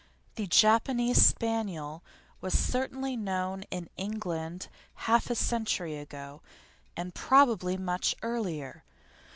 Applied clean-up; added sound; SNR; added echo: none; none; none; none.